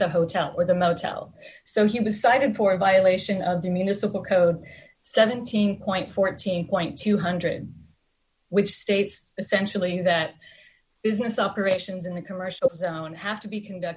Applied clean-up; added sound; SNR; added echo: none; none; none; none.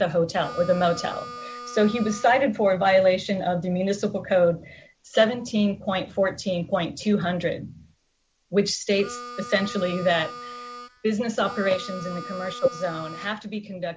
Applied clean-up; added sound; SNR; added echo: none; Harmonica; 13 dB; none.